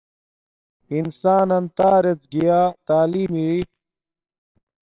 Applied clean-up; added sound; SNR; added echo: neural separator model SepFormer WHAMR!.